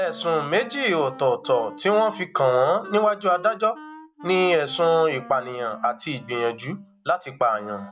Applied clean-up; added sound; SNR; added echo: none; Wind instrument, woodwind instrument; 19 dB; none.